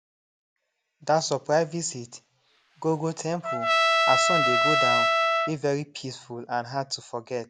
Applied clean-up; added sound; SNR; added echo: none; Trumpet; -5 dB; none.